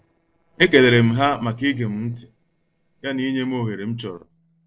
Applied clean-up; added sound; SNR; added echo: neural separator model SepFormer DNS4.